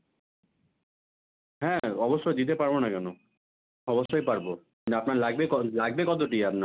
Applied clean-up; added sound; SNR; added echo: none; none; none; none.